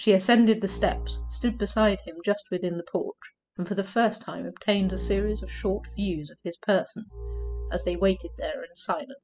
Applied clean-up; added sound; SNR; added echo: classical method spectral subtraction.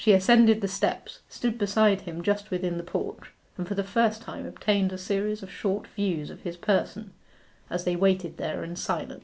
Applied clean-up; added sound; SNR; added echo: none; none; none; none.